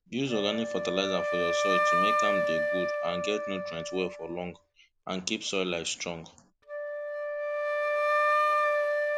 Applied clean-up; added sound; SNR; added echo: none; Wind instrument, woodwind instrument; -5 dB; none.